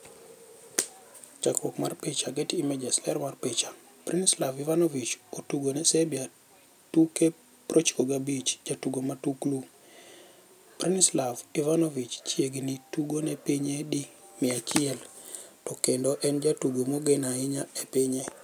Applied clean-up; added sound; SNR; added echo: none; none; none; none.